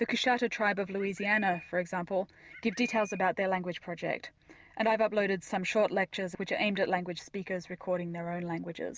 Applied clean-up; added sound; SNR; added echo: none; Bird; 14 dB; none.